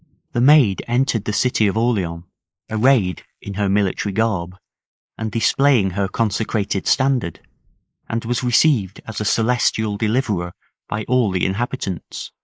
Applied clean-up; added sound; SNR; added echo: neural mask model Resemble Enhance denoiser.